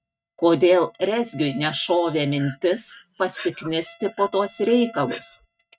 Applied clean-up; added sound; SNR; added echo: neural mask model RNNoise.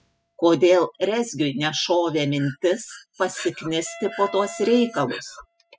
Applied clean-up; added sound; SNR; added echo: classical method spectral subtraction.